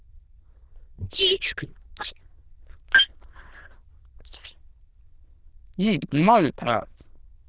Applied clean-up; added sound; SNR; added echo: neural diffusion model UNIVERSE++.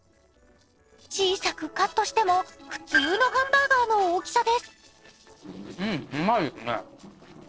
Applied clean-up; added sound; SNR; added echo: neural separator model SepFormer DNS4.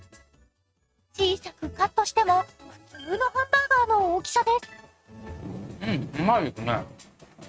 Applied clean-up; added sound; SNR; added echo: neural mask model RNNoise.